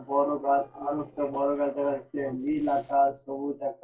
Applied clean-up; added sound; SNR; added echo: neural separator model SepFormer DNS4.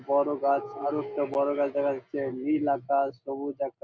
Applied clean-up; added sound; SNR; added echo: none; none; none; none.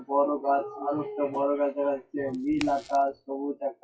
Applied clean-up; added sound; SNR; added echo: classical method WPE with log-MMSE.